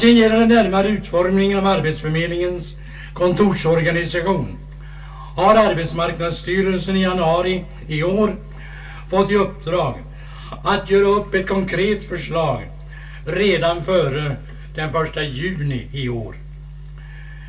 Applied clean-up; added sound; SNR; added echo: none; none; none; reverberation time 0.2 s.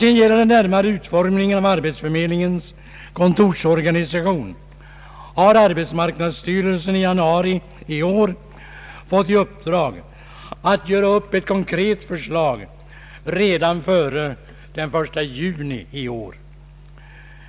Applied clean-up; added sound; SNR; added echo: none; none; none; none.